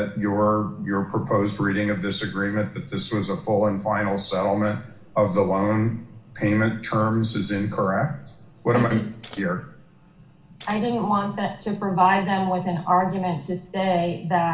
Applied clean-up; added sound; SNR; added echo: none; Scissors; 19 dB; reverberation time 0.9 s.